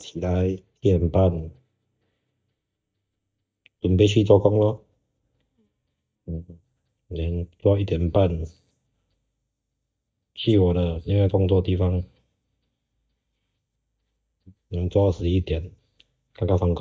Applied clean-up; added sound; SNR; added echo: neural mask model DeepFilterNet 3.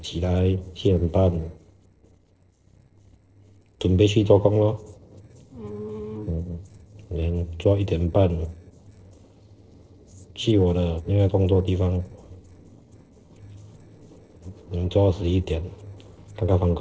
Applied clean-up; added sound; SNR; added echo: neural separator model SepFormer DNS4.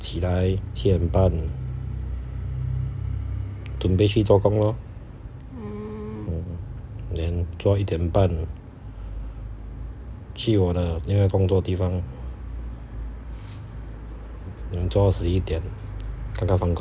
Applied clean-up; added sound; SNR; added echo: none; none; none; none.